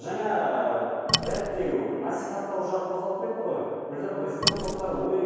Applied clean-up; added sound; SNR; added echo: none; Wood; 1 dB; reverberation time 2.2 s.